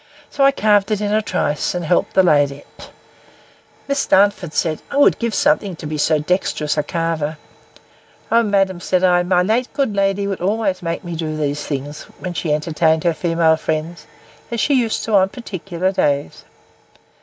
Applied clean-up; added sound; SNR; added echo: none; none; none; none.